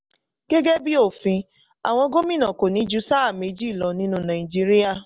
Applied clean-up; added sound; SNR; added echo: none; none; none; none.